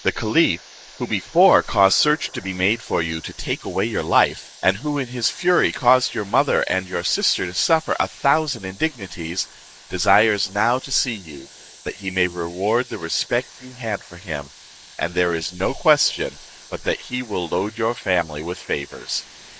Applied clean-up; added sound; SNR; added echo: neural mask model Resemble Enhance denoiser.